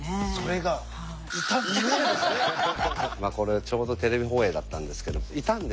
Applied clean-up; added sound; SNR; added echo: none; none; none; none.